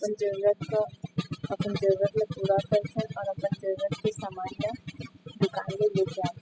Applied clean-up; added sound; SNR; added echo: classical method spectral subtraction.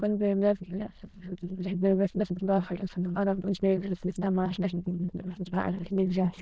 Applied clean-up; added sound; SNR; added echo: neural diffusion model UNIVERSE++.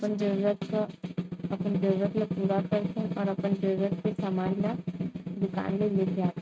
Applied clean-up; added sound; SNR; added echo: neural mask model RNNoise.